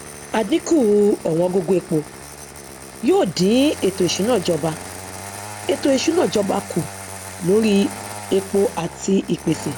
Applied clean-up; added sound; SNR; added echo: none; Engine starting; 14 dB; none.